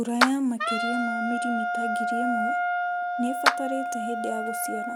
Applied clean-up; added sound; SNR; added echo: none; Wind instrument, woodwind instrument + Clapping; -3 dB; none.